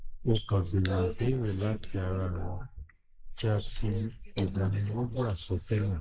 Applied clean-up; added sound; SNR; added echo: neural mask model Resemble Enhance denoiser.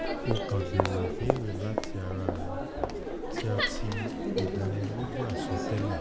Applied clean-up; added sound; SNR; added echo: none; Crowd; -2 dB; none.